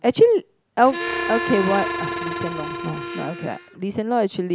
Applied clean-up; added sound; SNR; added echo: none; Harmonica; 6 dB; none.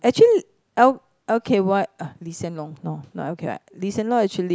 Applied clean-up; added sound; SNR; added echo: none; none; none; none.